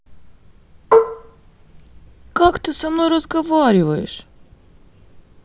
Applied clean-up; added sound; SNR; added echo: none; Marimba, xylophone; -3 dB; none.